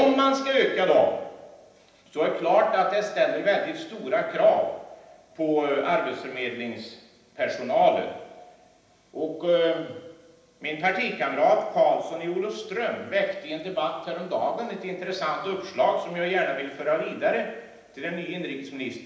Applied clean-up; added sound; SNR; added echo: none; none; none; reverberation time 0.9 s.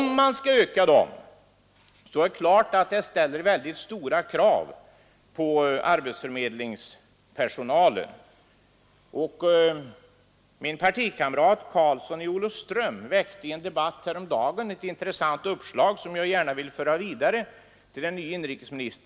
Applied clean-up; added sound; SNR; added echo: none; none; none; none.